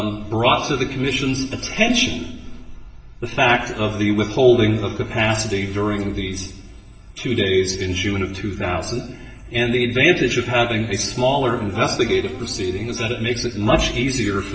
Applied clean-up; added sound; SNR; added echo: none; Wind instrument, woodwind instrument; 18 dB; reverberation time 1.0 s.